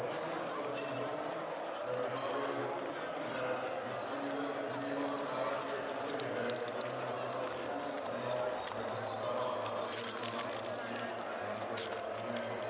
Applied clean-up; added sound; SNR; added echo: none; Crowd; -1 dB; reverberation time 1.9 s.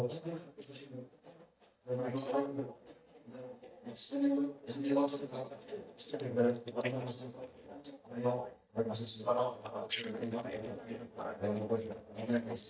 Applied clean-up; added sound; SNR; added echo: neural mask model DeepFilterNet 3.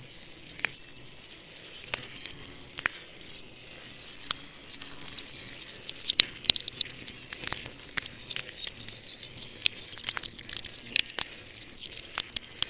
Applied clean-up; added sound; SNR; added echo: neural separator model SepFormer WHAMR!.